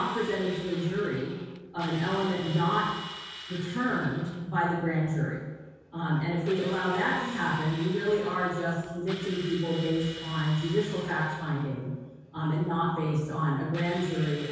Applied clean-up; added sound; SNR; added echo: none; Drill; 16 dB; reverberation time 1.2 s.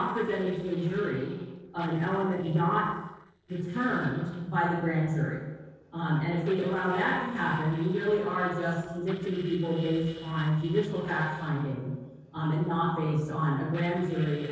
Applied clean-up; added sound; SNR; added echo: neural separator model SepFormer DNS4.